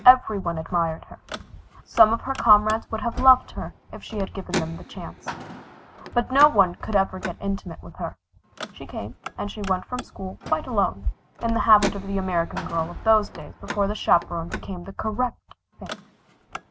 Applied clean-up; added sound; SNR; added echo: none; Car; 14 dB; none.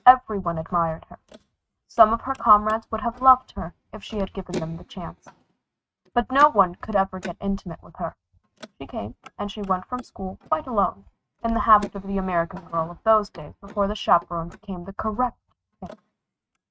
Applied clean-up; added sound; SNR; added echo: neural mask model RNNoise.